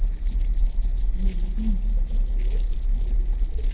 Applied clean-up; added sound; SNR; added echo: neural separator model SepFormer DNS4.